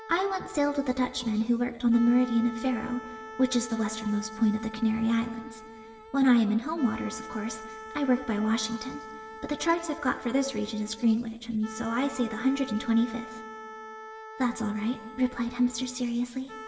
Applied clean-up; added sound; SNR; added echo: none; Wind instrument, woodwind instrument; 15 dB; reverberation time 1.7 s.